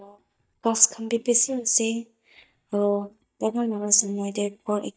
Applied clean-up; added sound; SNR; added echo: neural mask model DeepFilterNet 3.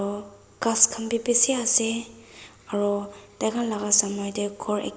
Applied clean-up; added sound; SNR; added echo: none; none; none; none.